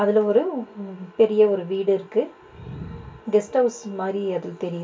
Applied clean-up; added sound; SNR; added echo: none; none; none; reverberation time 0.2 s.